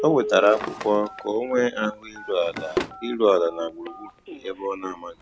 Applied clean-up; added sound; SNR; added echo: none; Drawer open or close + Telephone; 10 dB; none.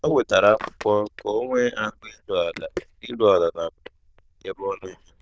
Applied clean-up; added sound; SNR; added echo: neural diffusion model UNIVERSE++.